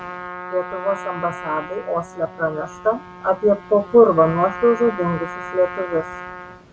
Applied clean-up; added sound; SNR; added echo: none; Trumpet; 13 dB; none.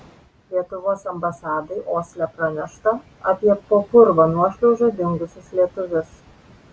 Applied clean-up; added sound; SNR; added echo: none; none; none; none.